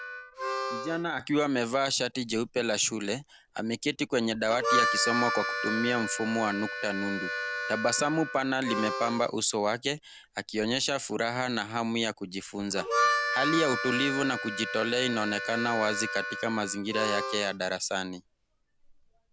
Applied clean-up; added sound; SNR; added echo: none; Harmonica; 4 dB; none.